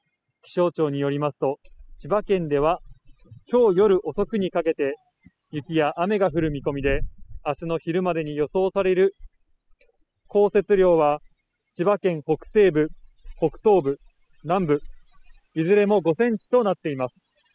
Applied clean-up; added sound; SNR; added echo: classical method spectral subtraction.